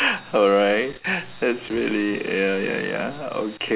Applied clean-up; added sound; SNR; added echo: none; none; none; none.